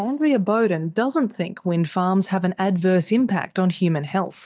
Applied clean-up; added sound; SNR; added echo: neural mask model DeepFilterNet 3.